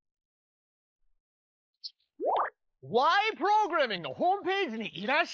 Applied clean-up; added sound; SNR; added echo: neural mask model Resemble Enhance denoiser.